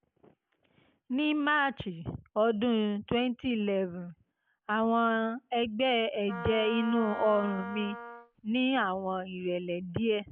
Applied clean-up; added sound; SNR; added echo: none; Wind instrument, woodwind instrument; 11 dB; none.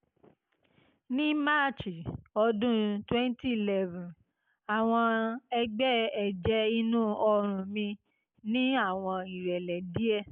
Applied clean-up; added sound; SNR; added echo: none; none; none; none.